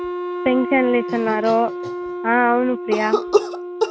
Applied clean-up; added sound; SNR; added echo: none; Wind instrument, woodwind instrument + Cough; 3 dB; none.